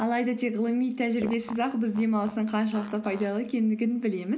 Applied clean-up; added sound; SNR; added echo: none; Fart; 18 dB; none.